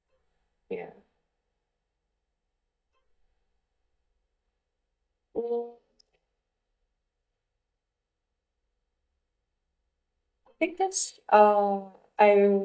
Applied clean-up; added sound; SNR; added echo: neural mask model DeepFilterNet 3.